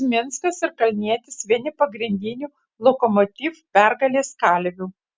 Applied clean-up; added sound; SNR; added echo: none; none; none; none.